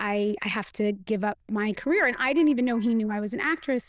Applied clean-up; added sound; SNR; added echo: neural diffusion model UNIVERSE++.